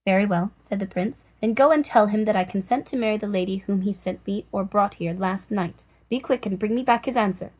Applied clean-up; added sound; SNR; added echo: none; none; none; none.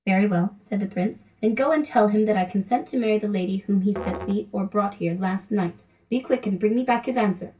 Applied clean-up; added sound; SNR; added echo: none; Musical instrument; 16 dB; reverberation time 0.2 s.